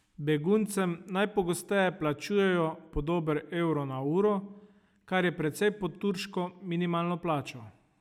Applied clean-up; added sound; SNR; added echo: none; none; none; none.